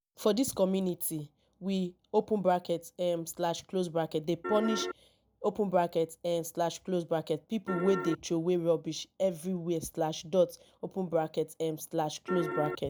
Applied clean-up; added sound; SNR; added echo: none; Piano; 3 dB; none.